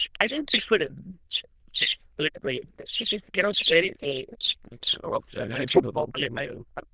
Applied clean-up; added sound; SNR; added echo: neural diffusion model UNIVERSE++.